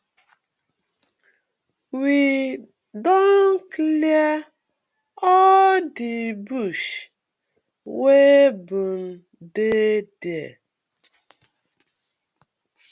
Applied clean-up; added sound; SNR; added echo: none; none; none; none.